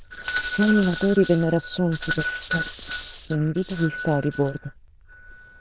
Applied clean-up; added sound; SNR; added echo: neural diffusion model UNIVERSE++.